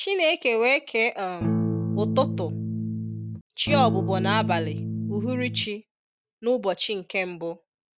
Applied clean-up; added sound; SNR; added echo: none; Electric guitar / Strum; 0 dB; none.